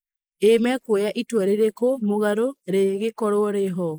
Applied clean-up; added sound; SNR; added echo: neural mask model Resemble Enhance denoiser.